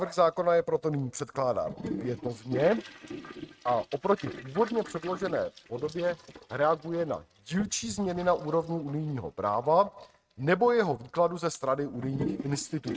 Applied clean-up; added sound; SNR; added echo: neural mask model RNNoise.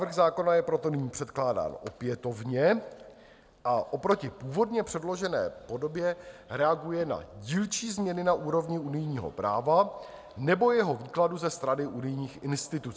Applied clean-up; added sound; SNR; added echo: none; none; none; none.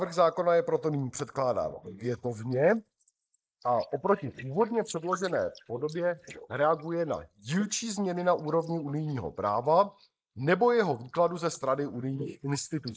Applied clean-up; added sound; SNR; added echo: neural mask model Resemble Enhance denoiser.